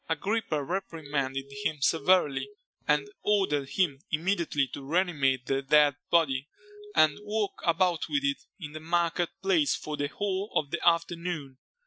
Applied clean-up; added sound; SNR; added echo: classical method Wiener filter.